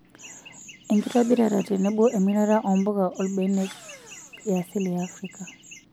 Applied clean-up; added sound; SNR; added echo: none; Engine / Drill + Chirp, tweet; 20 dB; none.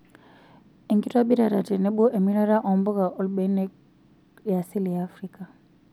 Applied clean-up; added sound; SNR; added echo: none; none; none; none.